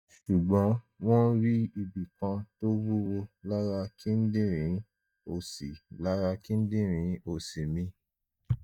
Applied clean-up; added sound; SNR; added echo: neural mask model DeepFilterNet 3.